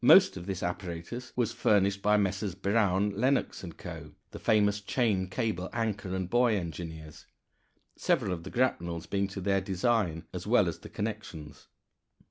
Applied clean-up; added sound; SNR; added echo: none; none; none; none.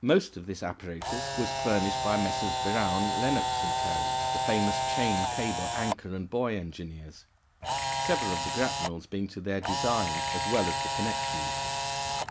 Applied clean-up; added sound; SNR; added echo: none; Camera; -1 dB; none.